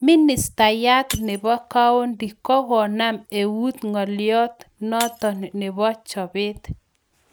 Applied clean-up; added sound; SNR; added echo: none; Shatter; 20 dB; none.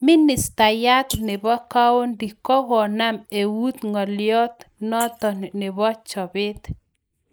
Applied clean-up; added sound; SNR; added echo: neural mask model Resemble Enhance denoiser.